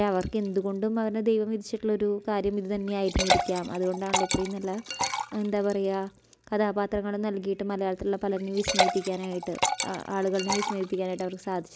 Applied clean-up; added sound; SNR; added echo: none; Liquid; 5 dB; none.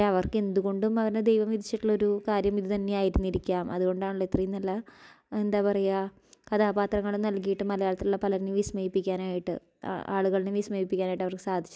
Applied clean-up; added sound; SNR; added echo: none; none; none; none.